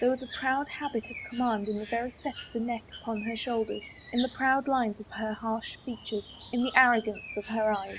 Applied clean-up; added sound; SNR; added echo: none; Bird; 16 dB; none.